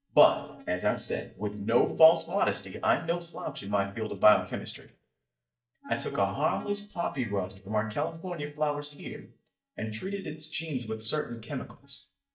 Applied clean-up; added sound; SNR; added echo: neural mask model DeepFilterNet 3.